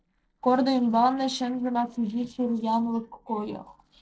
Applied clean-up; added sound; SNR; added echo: neural separator model SepFormer DNS4.